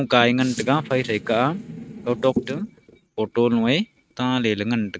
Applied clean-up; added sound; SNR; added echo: neural mask model RNNoise.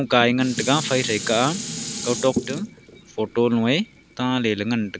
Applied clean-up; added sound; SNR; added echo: none; Dishes, pots, and pans; 10 dB; none.